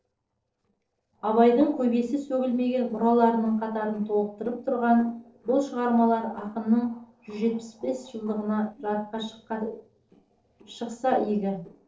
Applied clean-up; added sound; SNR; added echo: neural separator model SepFormer DNS4.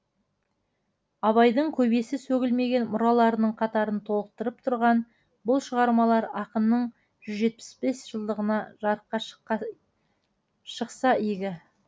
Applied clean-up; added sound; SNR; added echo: none; none; none; none.